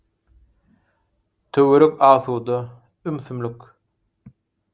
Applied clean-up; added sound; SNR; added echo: none; none; none; none.